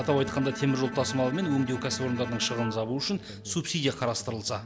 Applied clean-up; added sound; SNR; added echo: none; Bowed string instrument; 11 dB; none.